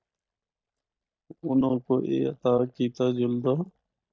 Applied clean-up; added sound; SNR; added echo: neural mask model DeepFilterNet 3.